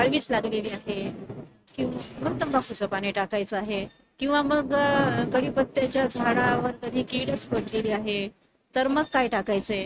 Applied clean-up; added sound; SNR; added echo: neural mask model RNNoise.